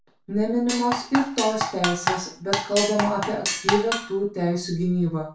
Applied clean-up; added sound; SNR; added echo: none; Drum kit; 3 dB; reverberation time 0.3 s.